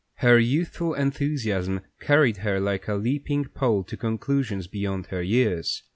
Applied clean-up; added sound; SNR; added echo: none; none; none; none.